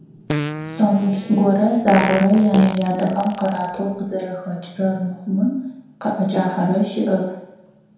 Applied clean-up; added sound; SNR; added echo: none; Fart; 9 dB; reverberation time 1.0 s.